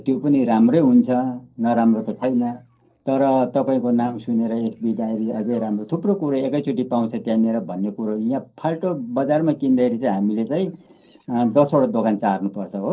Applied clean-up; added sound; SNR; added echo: neural separator model SepFormer DNS4.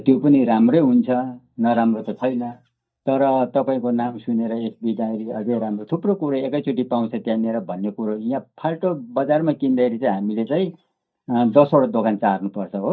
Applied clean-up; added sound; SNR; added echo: neural mask model DeepFilterNet 3.